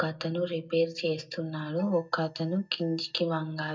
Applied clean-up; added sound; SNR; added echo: neural mask model DeepFilterNet 3.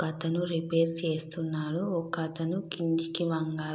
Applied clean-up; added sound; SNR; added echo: none; none; none; none.